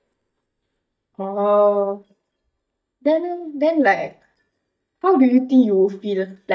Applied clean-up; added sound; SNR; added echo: neural mask model DeepFilterNet 3.